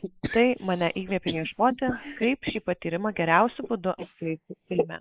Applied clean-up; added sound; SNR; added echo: neural mask model Resemble Enhance denoiser.